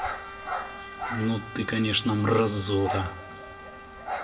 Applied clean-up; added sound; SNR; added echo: none; Trumpet; 16 dB; reverberation time 0.7 s.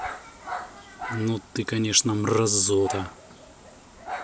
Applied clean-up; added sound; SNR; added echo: none; none; none; none.